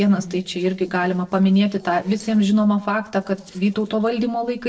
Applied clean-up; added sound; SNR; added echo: neural separator model SepFormer DNS4.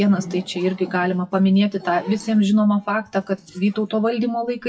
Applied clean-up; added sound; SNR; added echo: classical method WPE with log-MMSE.